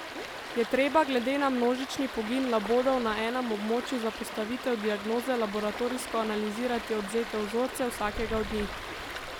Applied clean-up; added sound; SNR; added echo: none; Stream; 9 dB; none.